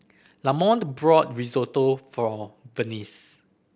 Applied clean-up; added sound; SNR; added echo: none; none; none; none.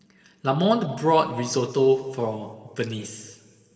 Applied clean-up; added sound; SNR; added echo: none; none; none; reverberation time 2.6 s.